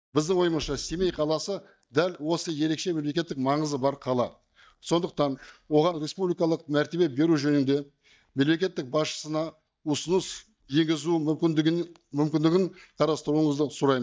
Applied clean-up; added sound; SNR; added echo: neural mask model DeepFilterNet 3.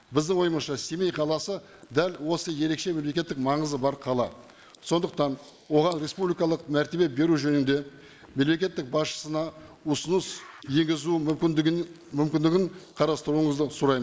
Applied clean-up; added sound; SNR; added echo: neural mask model Resemble Enhance denoiser.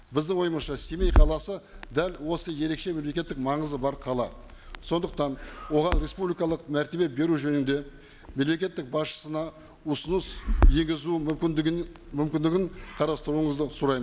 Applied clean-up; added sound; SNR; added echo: none; Crackle; 2 dB; none.